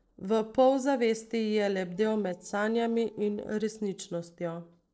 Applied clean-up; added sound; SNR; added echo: neural separator model SepFormer DNS4.